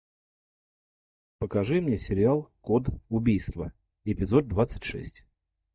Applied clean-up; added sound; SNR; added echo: neural mask model DeepFilterNet 3.